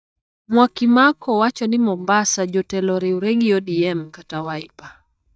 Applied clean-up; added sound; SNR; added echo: neural mask model DeepFilterNet 3.